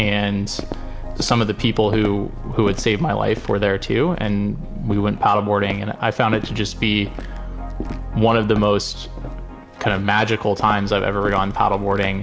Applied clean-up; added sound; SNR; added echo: none; Walk, footsteps; 14 dB; none.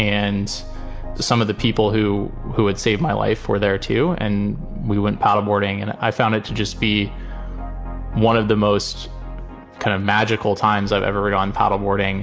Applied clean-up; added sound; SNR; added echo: none; none; none; none.